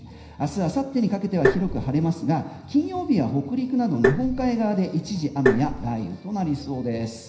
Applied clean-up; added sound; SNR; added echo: none; Tap; 0 dB; reverberation time 0.9 s.